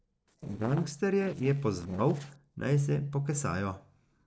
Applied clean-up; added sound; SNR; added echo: neural separator model SepFormer DNS4.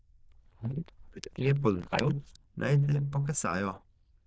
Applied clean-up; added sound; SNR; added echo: neural diffusion model UNIVERSE++.